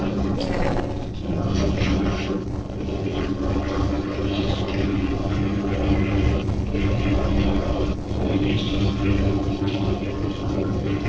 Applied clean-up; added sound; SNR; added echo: neural separator model SepFormer DNS4.